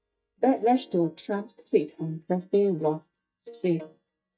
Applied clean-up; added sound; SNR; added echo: neural mask model DeepFilterNet 3.